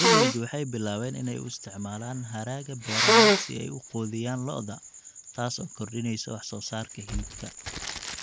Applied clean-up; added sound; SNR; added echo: none; Sneeze; -4 dB; none.